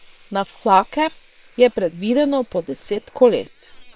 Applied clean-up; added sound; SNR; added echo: neural separator model SepFormer WHAM!.